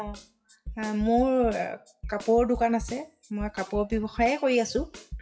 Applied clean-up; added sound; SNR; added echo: classical method WPE with log-MMSE.